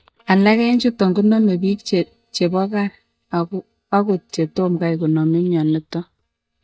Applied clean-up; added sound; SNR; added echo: neural mask model DeepFilterNet 3.